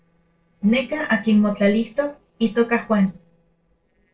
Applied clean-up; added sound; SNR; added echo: neural separator model SepFormer DNS4.